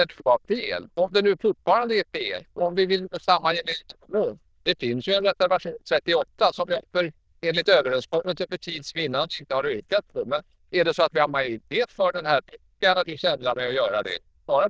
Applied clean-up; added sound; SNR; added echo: neural diffusion model UNIVERSE++.